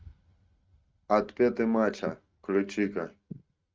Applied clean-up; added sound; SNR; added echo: neural mask model RNNoise.